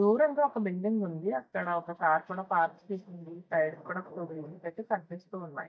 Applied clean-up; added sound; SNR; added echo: neural mask model DeepFilterNet 3.